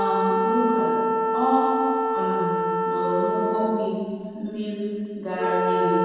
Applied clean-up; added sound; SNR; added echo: none; Wind instrument, woodwind instrument; -2 dB; reverberation time 2.1 s.